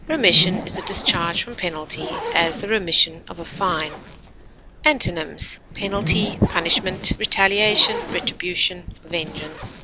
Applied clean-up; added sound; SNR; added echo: none; Zipper (clothing); 9 dB; none.